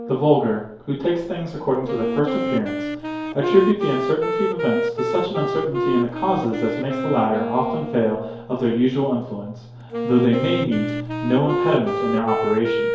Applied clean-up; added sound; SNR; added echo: none; Wind instrument, woodwind instrument; 4 dB; reverberation time 2.4 s.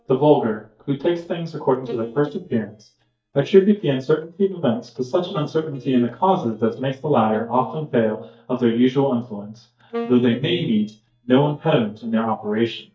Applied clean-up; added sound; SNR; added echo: neural mask model DeepFilterNet 3.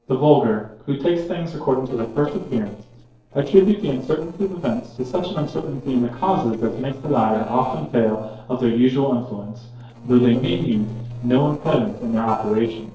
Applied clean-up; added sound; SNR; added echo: neural separator model SepFormer DNS4.